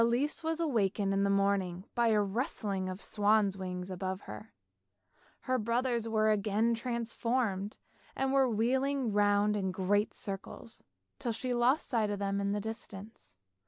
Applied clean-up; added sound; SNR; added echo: none; none; none; none.